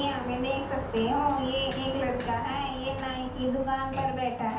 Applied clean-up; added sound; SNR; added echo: none; Sliding door; 8 dB; reverberation time 0.6 s.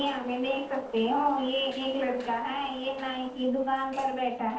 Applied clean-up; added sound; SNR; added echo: neural separator model SepFormer DNS4.